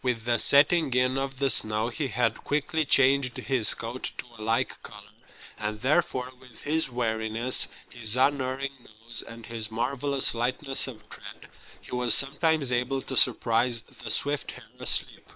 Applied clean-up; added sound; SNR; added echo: neural separator model SepFormer WHAM!.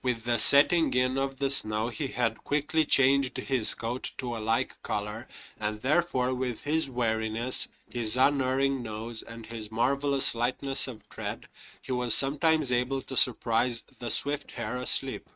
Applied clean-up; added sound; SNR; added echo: neural mask model RNNoise.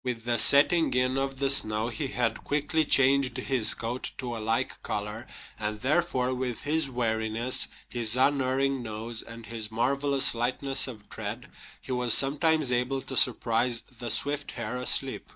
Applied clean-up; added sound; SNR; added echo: neural mask model DeepFilterNet 3.